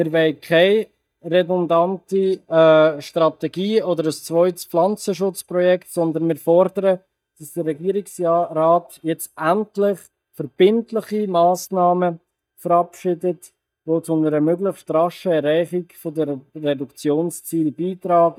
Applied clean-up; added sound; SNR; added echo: neural mask model DeepFilterNet 3.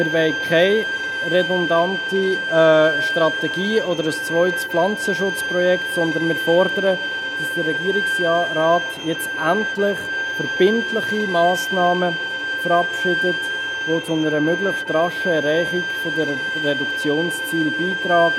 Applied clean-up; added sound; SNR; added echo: none; Bowed string instrument; 3 dB; none.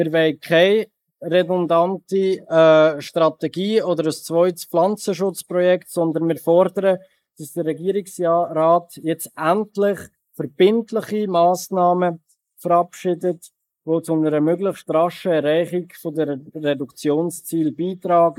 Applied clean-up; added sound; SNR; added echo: neural mask model Resemble Enhance denoiser.